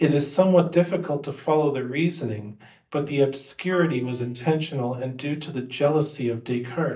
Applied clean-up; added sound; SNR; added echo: neural mask model DeepFilterNet 3.